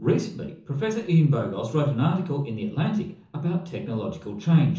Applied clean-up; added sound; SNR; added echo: none; none; none; reverberation time 0.7 s.